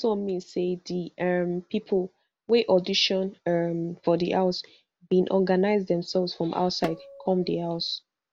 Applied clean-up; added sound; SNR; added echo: none; Tabla; 15 dB; none.